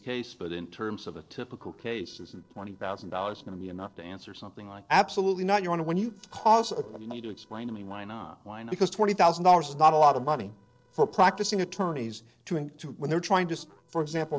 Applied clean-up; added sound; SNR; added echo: neural separator model SepFormer DNS4.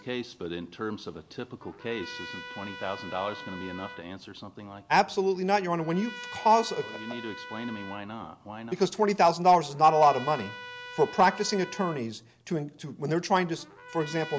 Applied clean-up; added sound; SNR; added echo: none; Trumpet; 17 dB; none.